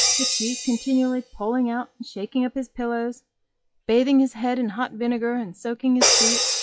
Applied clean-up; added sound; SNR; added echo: classical method log-MMSE.